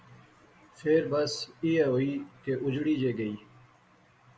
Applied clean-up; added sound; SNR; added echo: none; none; none; none.